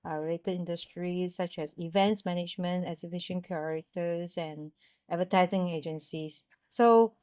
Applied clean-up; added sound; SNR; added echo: neural mask model DeepFilterNet 3.